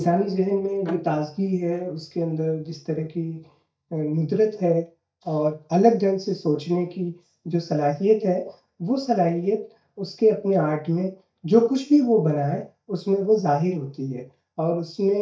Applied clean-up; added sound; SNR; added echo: neural mask model DeepFilterNet 3.